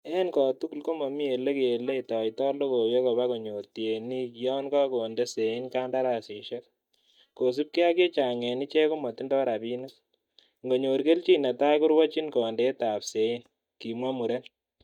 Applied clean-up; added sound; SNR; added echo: neural mask model DeepFilterNet 3.